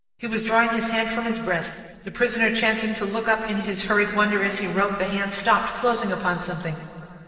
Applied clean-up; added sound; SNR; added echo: neural separator model SepFormer DNS4.